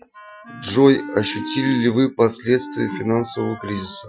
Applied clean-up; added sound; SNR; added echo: classical method Wiener filter.